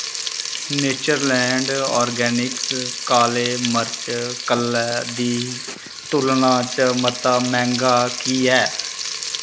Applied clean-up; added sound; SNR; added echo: none; Frying (food); 6 dB; none.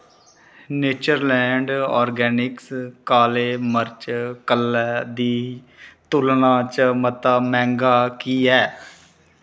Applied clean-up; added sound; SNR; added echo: none; none; none; none.